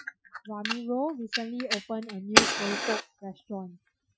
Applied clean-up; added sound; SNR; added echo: classical method Wiener filter.